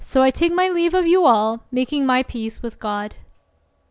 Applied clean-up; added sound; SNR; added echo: none; none; none; none.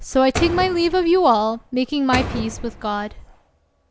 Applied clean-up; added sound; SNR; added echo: none; Door; 10 dB; none.